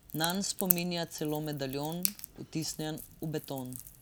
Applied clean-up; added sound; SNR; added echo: none; Crack / Crackle; 4 dB; none.